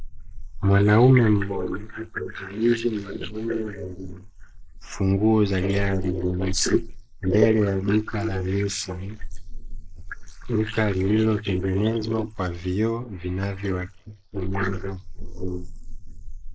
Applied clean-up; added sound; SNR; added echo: neural mask model Resemble Enhance denoiser.